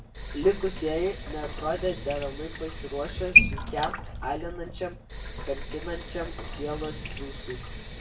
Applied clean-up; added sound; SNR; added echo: none; Sink (filling or washing) / Water tap, faucet; -4 dB; reverberation time 0.3 s.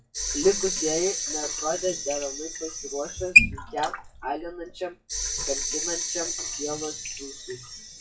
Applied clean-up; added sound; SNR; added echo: classical method WPE with log-MMSE.